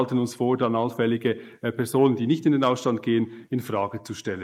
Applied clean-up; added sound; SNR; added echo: neural mask model Resemble Enhance denoiser.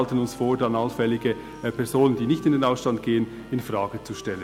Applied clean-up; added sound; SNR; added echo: none; Wind instrument, woodwind instrument; 20 dB; none.